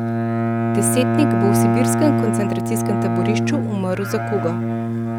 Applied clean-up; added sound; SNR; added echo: none; Bowed string instrument; -4 dB; none.